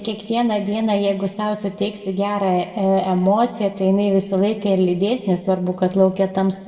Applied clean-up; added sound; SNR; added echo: none; none; none; reverberation time 1.3 s.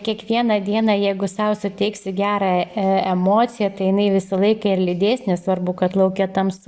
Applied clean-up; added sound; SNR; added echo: none; none; none; none.